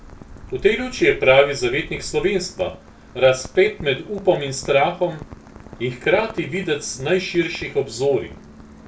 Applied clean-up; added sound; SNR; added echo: none; Rain; 18 dB; reverberation time 0.2 s.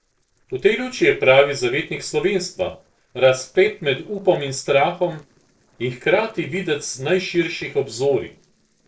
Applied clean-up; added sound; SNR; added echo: neural separator model SepFormer DNS4.